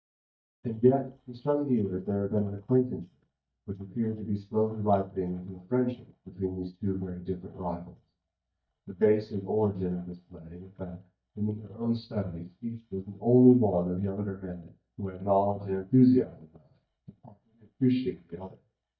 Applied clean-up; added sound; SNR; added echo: neural mask model DeepFilterNet 3.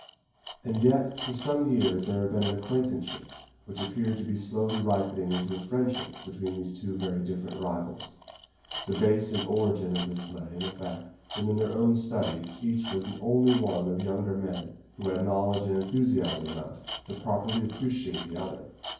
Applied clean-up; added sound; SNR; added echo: none; Tools; 15 dB; reverberation time 0.9 s.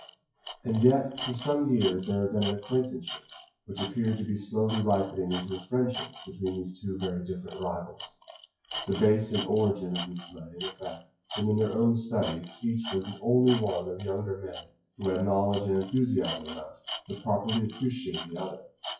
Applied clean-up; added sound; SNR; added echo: classical method WPE with log-MMSE.